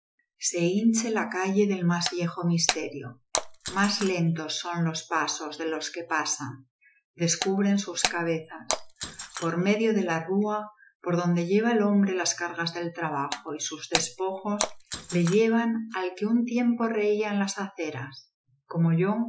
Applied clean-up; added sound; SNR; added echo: classical method Wiener filter.